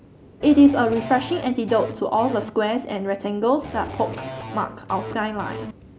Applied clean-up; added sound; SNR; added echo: none; Electric guitar / Bass guitar; 12 dB; none.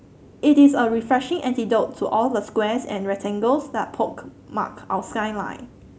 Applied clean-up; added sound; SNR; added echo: none; none; none; none.